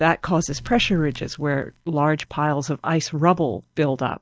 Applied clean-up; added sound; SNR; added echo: neural mask model DeepFilterNet 3.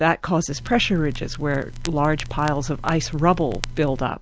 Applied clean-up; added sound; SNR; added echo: none; Crackle; 9 dB; none.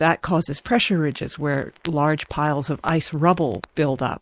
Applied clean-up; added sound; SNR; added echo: neural mask model Resemble Enhance denoiser.